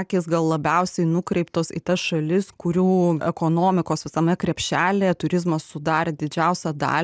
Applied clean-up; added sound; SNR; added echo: none; none; none; none.